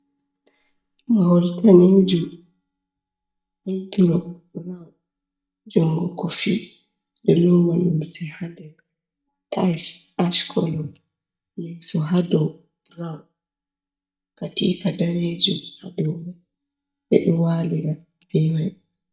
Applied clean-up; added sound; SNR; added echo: neural mask model DeepFilterNet 3.